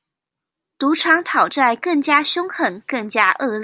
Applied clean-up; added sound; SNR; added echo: none; none; none; none.